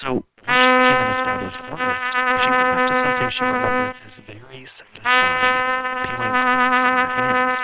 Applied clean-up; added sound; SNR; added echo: neural separator model SepFormer WHAM!.